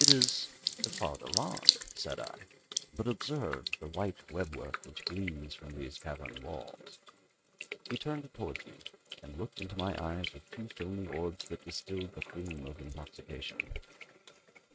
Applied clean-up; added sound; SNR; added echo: neural mask model RNNoise.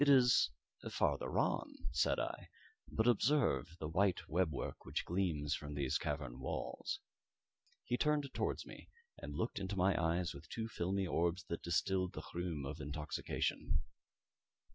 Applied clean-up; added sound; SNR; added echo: none; none; none; none.